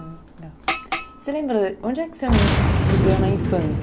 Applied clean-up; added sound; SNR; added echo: none; Boom + Scissors; -4 dB; none.